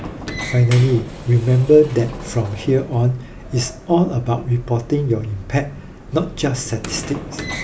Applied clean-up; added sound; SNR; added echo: none; Sliding door; 15 dB; none.